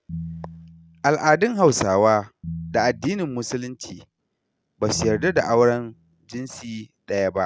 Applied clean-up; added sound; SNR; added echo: none; Piano; 15 dB; none.